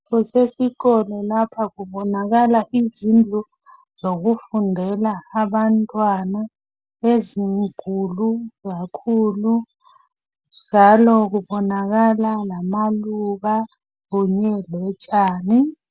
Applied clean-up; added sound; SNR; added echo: none; none; none; none.